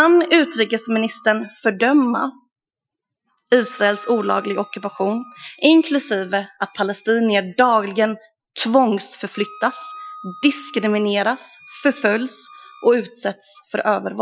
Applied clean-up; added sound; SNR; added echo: classical method Wiener filter.